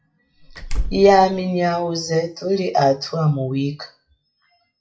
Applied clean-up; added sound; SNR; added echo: classical method WPE with log-MMSE.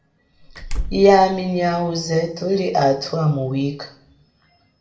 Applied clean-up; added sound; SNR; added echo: none; Slam; 7 dB; reverberation time 0.4 s.